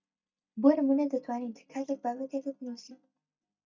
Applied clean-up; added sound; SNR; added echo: neural mask model DeepFilterNet 3.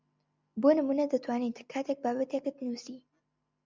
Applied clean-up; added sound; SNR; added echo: none; none; none; none.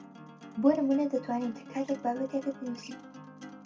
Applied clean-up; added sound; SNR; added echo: none; Acoustic guitar; 16 dB; reverberation time 0.2 s.